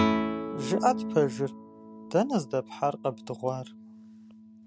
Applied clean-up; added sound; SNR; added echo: none; Guitar; 3 dB; none.